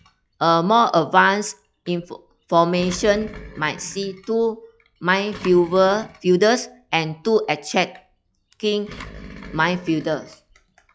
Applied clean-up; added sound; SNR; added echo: classical method log-MMSE.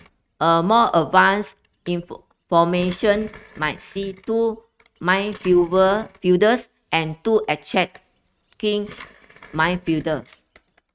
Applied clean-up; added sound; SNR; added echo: neural mask model RNNoise.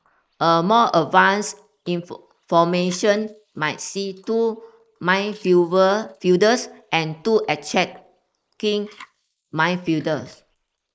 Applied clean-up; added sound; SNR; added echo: neural mask model Resemble Enhance denoiser.